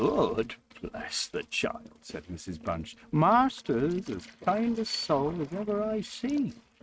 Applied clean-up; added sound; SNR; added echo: neural mask model RNNoise.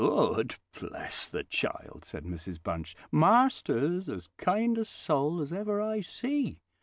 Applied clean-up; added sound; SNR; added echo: none; none; none; none.